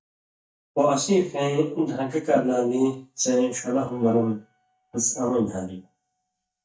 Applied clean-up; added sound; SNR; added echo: neural mask model DeepFilterNet 3.